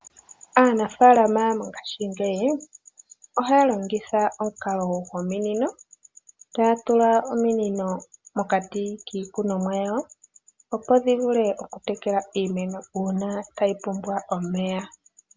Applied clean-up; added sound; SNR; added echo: none; none; none; none.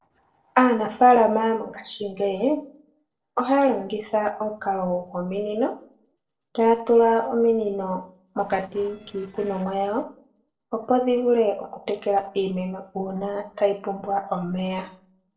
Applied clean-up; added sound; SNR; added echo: neural separator model SepFormer DNS4.